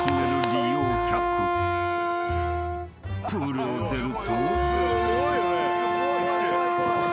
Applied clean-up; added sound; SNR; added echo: none; Wind instrument, woodwind instrument; -3 dB; none.